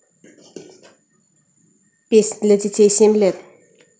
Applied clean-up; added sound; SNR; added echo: none; none; none; none.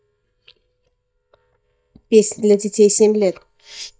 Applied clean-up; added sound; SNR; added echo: neural mask model DeepFilterNet 3.